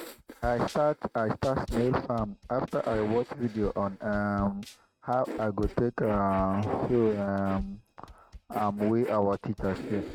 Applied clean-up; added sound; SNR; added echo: neural mask model RNNoise.